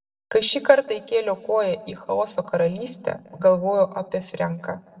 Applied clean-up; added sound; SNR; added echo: none; none; none; reverberation time 0.9 s.